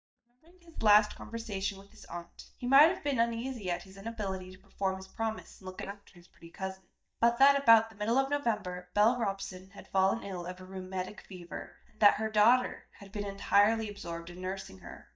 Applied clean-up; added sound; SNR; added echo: neural mask model DeepFilterNet 3.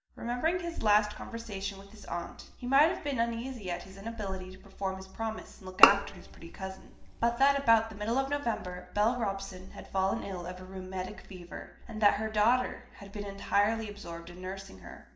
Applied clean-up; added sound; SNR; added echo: none; Bowed string instrument; -2 dB; reverberation time 0.8 s.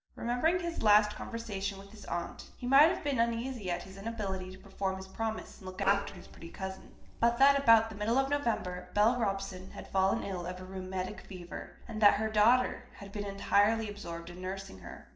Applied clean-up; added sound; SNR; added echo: neural separator model SepFormer DNS4.